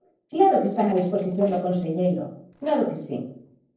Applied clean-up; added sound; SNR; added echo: neural separator model SepFormer DNS4.